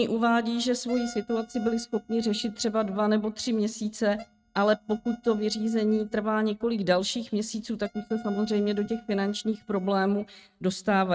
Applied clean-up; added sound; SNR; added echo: neural mask model RNNoise.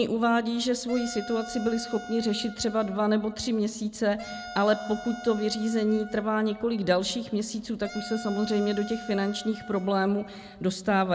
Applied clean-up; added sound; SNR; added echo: none; Wind instrument, woodwind instrument; 15 dB; none.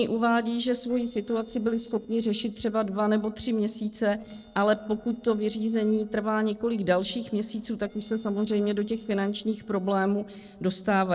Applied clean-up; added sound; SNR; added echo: neural separator model SepFormer DNS4.